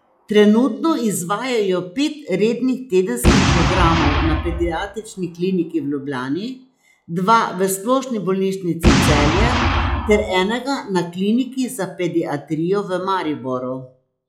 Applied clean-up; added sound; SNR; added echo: classical method log-MMSE.